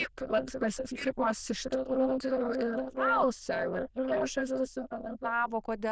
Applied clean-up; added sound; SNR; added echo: neural diffusion model UNIVERSE++.